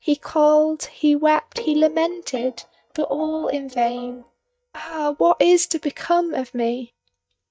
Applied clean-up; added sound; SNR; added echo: neural mask model DeepFilterNet 3.